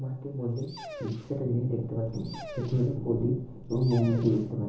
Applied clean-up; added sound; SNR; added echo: none; Dog; 17 dB; reverberation time 0.6 s.